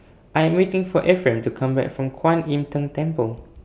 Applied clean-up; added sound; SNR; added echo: none; none; none; none.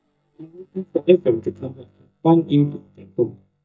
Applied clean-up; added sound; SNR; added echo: neural mask model DeepFilterNet 3.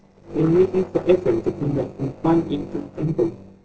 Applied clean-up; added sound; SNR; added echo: neural separator model SepFormer DNS4.